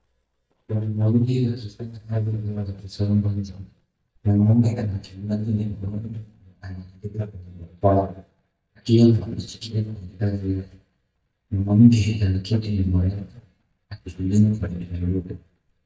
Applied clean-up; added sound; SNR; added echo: neural mask model DeepFilterNet 3.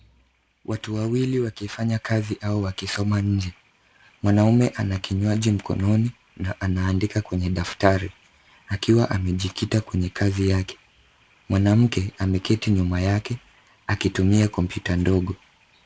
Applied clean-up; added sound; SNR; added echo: none; none; none; none.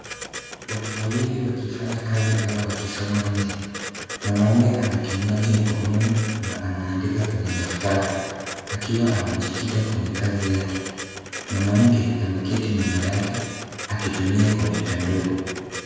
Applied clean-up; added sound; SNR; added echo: none; Printer; 11 dB; reverberation time 1.9 s.